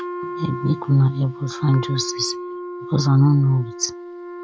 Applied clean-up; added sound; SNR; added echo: none; Wind instrument, woodwind instrument; 11 dB; none.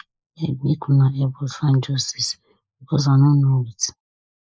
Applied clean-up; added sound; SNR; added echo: neural mask model Resemble Enhance denoiser.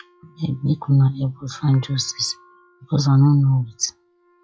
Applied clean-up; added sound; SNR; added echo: classical method log-MMSE.